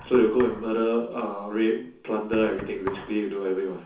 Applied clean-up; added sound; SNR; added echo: none; Knock; 17 dB; reverberation time 0.6 s.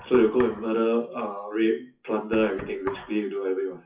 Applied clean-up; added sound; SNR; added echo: classical method WPE with log-MMSE.